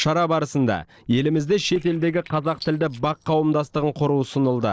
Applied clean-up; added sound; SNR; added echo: neural separator model SepFormer DNS4.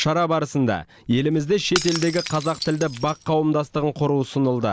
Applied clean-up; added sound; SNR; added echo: none; Shatter / Crushing; 12 dB; none.